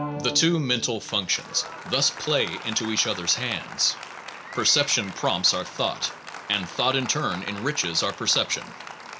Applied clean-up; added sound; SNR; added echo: none; Applause; 12 dB; none.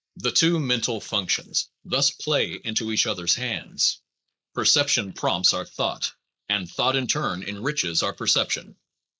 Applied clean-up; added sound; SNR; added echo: neural mask model Resemble Enhance denoiser.